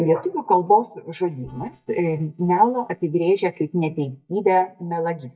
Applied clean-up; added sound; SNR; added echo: neural mask model DeepFilterNet 3.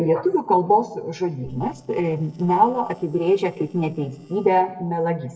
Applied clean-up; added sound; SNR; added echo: neural separator model SepFormer DNS4.